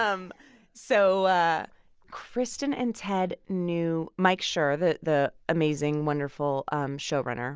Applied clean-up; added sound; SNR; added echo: none; none; none; none.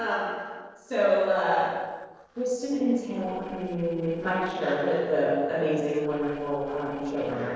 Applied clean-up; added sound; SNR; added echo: neural separator model SepFormer DNS4.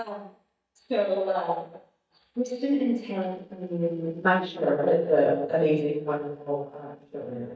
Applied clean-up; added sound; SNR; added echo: neural mask model DeepFilterNet 3.